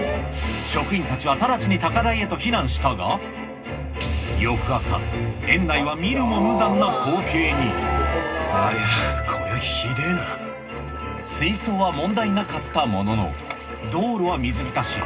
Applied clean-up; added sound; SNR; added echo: none; none; none; reverberation time 0.2 s.